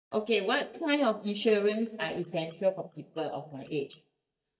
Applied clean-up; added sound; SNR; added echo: neural mask model DeepFilterNet 3.